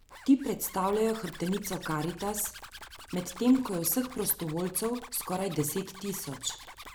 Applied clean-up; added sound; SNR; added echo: none; Zipper (clothing); 16 dB; none.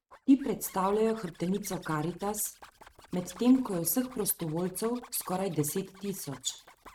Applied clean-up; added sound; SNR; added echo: neural mask model RNNoise.